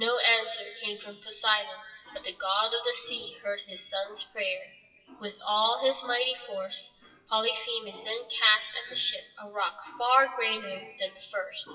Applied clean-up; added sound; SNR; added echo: classical method WPE with log-MMSE.